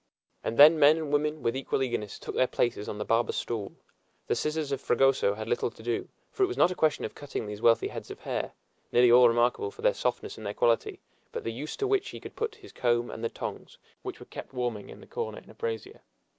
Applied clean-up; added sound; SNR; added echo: none; none; none; none.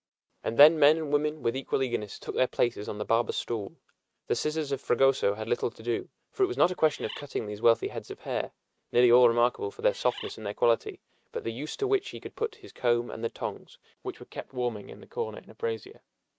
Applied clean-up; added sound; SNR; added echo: neural mask model RNNoise.